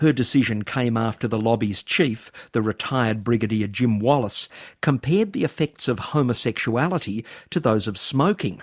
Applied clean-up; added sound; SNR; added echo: none; none; none; none.